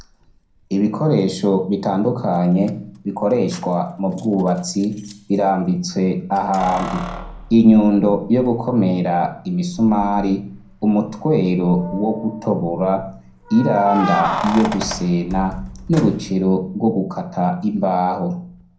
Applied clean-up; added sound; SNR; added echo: none; Keys jangling; 14 dB; reverberation time 0.6 s.